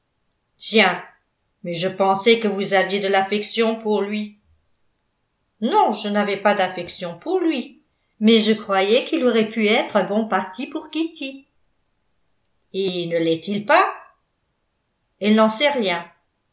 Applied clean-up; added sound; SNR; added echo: none; none; none; none.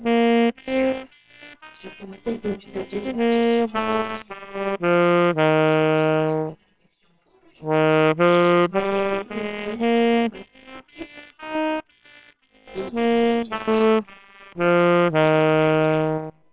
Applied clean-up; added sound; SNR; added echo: neural separator model SepFormer WHAMR!.